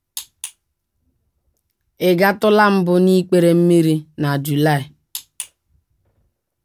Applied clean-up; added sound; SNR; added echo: none; none; none; none.